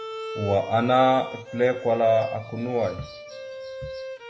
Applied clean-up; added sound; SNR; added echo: none; Bowed string instrument; 12 dB; reverberation time 0.7 s.